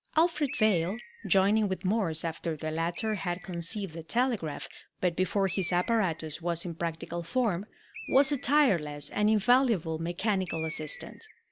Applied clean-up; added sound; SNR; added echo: none; Bird; 18 dB; none.